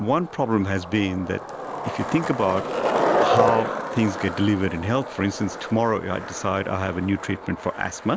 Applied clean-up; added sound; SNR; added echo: none; Skateboard; 3 dB; none.